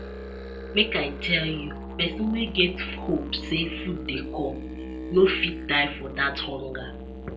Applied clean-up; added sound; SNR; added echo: none; Musical instrument; 8 dB; reverberation time 0.3 s.